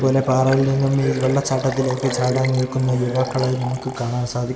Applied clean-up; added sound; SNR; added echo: none; Liquid; 16 dB; none.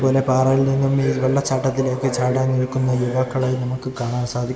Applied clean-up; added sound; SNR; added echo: none; none; none; none.